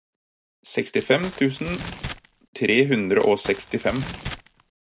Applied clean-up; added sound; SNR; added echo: none; Crumpling, crinkling; 13 dB; none.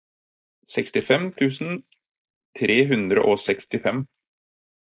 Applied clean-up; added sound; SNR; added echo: neural mask model Resemble Enhance denoiser.